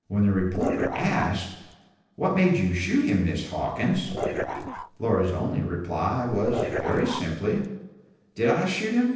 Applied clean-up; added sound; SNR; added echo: neural separator model SepFormer DNS4.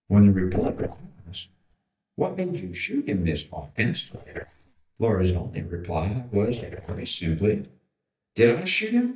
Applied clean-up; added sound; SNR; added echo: neural mask model DeepFilterNet 3.